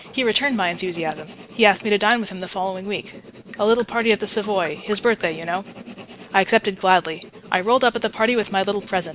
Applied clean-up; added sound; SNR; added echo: none; Drip + Writing; 18 dB; none.